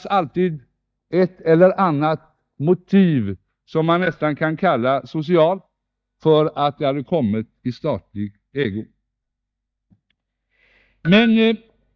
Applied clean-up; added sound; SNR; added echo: neural mask model DeepFilterNet 3.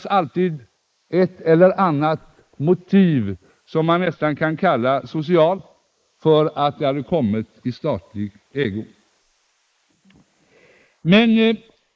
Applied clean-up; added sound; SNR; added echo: neural mask model Resemble Enhance denoiser.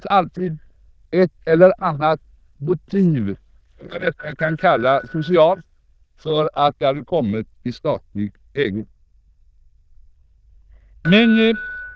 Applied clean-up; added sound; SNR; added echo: neural diffusion model UNIVERSE++.